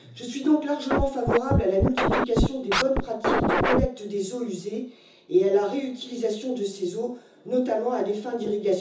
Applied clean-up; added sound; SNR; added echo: none; Scratching (performance technique); -2 dB; reverberation time 0.6 s.